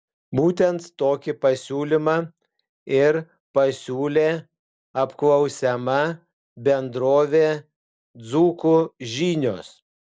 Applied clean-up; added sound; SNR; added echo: none; none; none; none.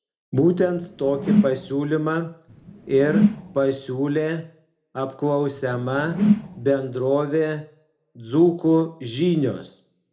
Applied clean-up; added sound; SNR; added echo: none; Whoosh, swoosh, swish; 2 dB; reverberation time 0.3 s.